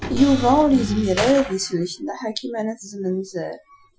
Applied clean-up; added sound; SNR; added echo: classical method Wiener filter.